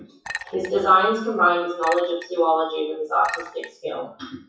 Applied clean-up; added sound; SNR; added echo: classical method WPE with log-MMSE.